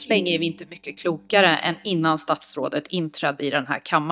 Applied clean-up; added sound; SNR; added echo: neural mask model DeepFilterNet 3.